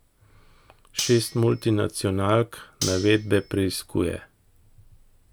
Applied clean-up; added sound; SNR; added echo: none; Cutlery, silverware; 11 dB; none.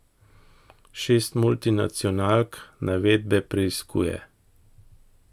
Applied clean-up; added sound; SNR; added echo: none; none; none; none.